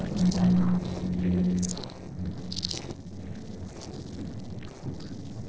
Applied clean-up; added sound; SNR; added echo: neural separator model SepFormer DNS4.